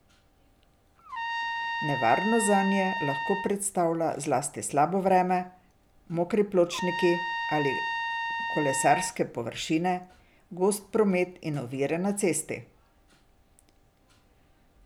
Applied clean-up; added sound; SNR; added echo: none; Trumpet; 4 dB; none.